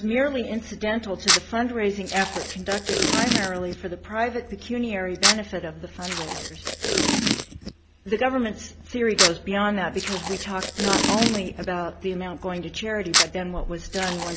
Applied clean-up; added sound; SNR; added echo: none; Packing tape, duct tape; 0 dB; none.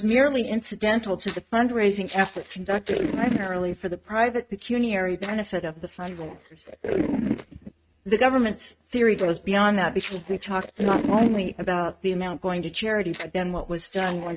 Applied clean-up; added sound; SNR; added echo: neural mask model RNNoise.